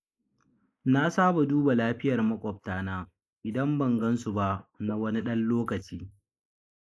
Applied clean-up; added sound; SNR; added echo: neural mask model Resemble Enhance denoiser.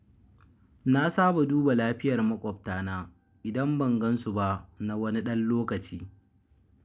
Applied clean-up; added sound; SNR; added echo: none; none; none; none.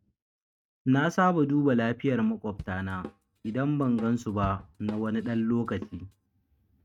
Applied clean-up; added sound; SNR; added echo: neural mask model RNNoise.